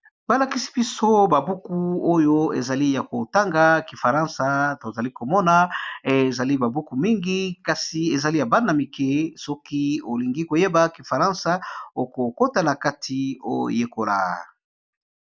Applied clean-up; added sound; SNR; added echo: none; none; none; none.